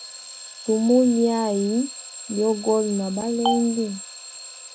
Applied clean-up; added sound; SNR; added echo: none; Alarm / Clock; 13 dB; none.